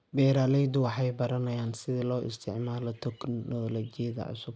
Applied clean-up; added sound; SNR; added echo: none; none; none; none.